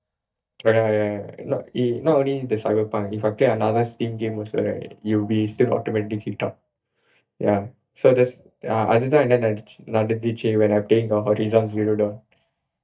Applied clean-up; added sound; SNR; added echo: neural mask model DeepFilterNet 3.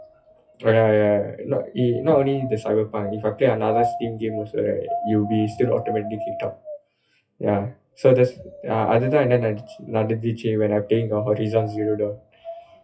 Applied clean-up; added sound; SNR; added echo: classical method WPE with log-MMSE.